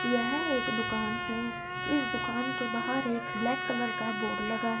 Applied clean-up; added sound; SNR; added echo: none; Trumpet; 1 dB; reverberation time 1.5 s.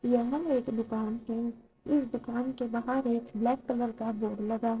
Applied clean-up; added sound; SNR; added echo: neural separator model SepFormer DNS4.